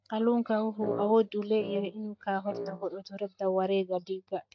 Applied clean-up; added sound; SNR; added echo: neural mask model DeepFilterNet 3.